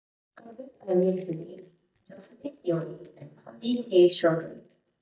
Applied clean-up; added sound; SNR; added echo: neural mask model DeepFilterNet 3.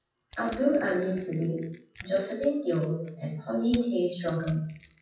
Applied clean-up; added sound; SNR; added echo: classical method WPE with log-MMSE.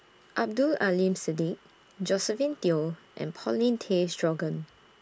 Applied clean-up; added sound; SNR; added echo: none; none; none; none.